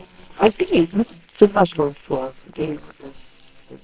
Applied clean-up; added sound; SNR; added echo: neural separator model SepFormer WHAMR!.